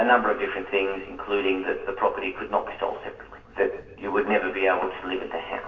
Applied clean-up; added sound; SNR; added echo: none; none; none; reverberation time 0.9 s.